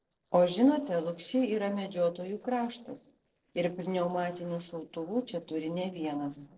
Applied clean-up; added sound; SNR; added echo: neural separator model SepFormer DNS4.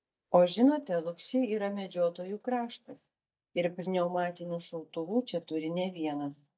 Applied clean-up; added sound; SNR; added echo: neural mask model DeepFilterNet 3.